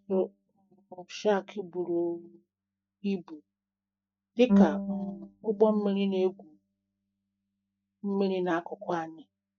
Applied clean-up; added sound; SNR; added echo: neural mask model DeepFilterNet 3.